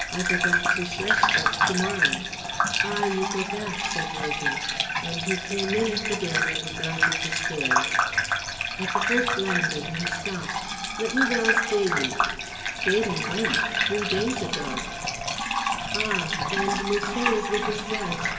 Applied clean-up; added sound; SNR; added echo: none; Bathtub (filling or washing) / Gurgling; -4 dB; reverberation time 2.0 s.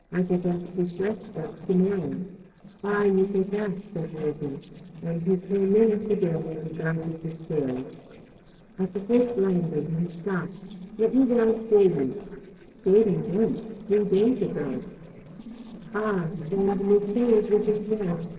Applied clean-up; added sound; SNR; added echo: neural separator model SepFormer DNS4.